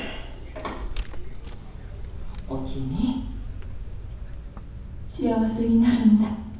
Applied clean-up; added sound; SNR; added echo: none; Vehicle; 7 dB; reverberation time 0.9 s.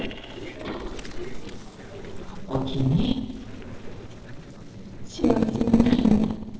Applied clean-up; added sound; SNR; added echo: neural separator model SepFormer DNS4.